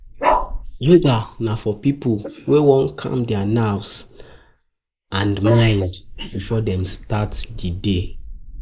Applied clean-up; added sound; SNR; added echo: neural mask model Resemble Enhance denoiser.